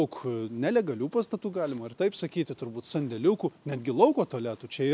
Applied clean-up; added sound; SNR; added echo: none; none; none; none.